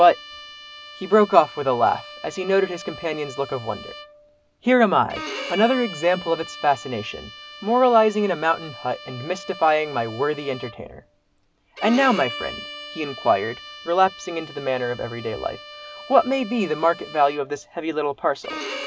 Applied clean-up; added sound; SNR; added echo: none; Bowed string instrument; 15 dB; none.